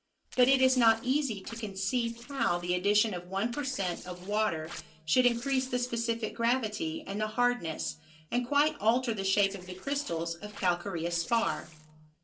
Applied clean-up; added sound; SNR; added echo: neural separator model SepFormer DNS4.